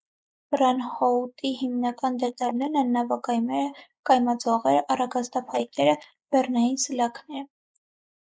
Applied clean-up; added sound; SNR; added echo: neural mask model Resemble Enhance denoiser.